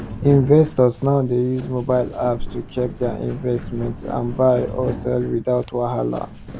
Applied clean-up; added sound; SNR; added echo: none; Walk, footsteps; 12 dB; none.